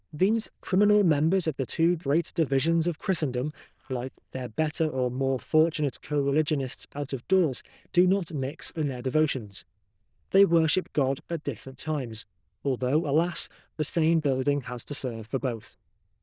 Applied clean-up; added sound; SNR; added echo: neural diffusion model UNIVERSE++.